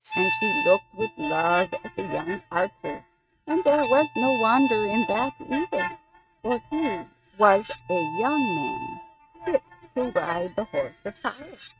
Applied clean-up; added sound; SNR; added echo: neural mask model RNNoise.